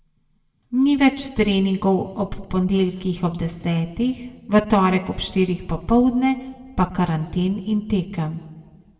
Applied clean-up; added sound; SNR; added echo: none; none; none; reverberation time 0.9 s.